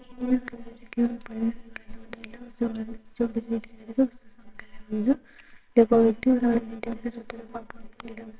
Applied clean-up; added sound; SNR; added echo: neural separator model SepFormer WHAMR!.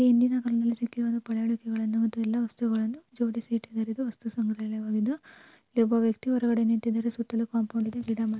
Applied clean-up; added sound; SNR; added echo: none; none; none; none.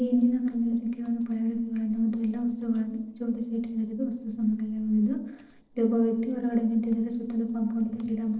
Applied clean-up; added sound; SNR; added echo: neural separator model SepFormer DNS4.